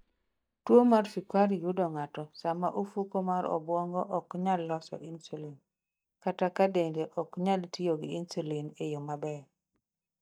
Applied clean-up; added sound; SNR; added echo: neural mask model DeepFilterNet 3.